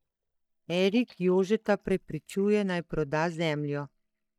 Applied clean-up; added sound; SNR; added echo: neural mask model DeepFilterNet 3.